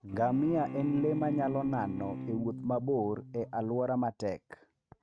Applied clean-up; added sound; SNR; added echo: neural mask model RNNoise.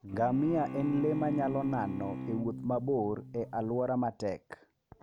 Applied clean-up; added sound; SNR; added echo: none; Bowed string instrument; 8 dB; none.